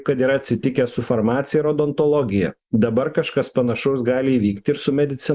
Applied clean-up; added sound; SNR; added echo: neural mask model Resemble Enhance denoiser.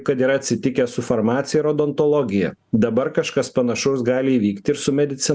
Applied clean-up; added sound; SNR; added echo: none; none; none; none.